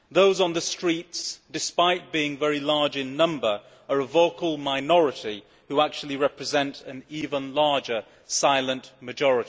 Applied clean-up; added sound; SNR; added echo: none; none; none; none.